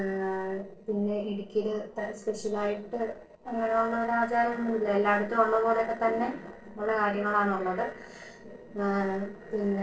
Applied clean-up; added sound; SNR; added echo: neural separator model SepFormer DNS4.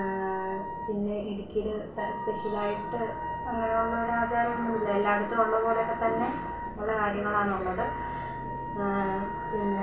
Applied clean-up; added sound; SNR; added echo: none; Wind instrument, woodwind instrument; 7 dB; reverberation time 0.3 s.